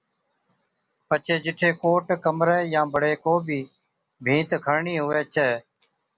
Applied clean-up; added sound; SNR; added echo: none; none; none; none.